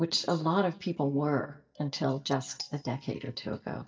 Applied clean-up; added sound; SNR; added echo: neural mask model DeepFilterNet 3.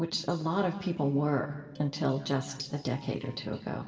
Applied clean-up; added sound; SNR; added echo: neural separator model SepFormer DNS4.